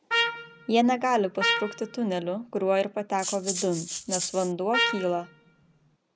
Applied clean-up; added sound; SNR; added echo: none; Rattle (instrument) + Trumpet; 3 dB; none.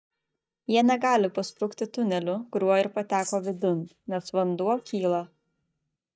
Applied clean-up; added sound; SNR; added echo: neural mask model DeepFilterNet 3.